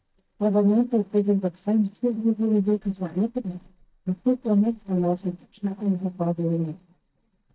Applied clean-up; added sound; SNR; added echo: neural mask model DeepFilterNet 3.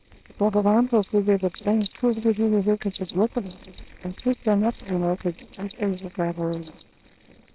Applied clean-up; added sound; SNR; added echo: neural separator model SepFormer WHAMR!.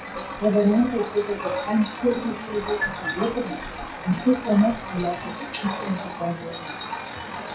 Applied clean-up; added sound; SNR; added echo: classical method WPE with log-MMSE.